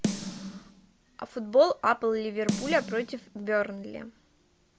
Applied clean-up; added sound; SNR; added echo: none; Snare drum; 8 dB; none.